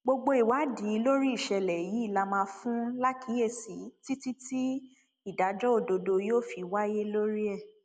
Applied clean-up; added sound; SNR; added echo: none; none; none; none.